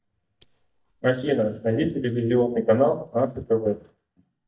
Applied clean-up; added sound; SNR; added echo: neural mask model DeepFilterNet 3.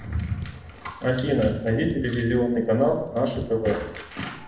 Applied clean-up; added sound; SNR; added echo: none; Raindrop / Drip; 20 dB; reverberation time 0.7 s.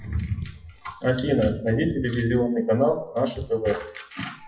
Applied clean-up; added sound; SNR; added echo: classical method WPE with log-MMSE.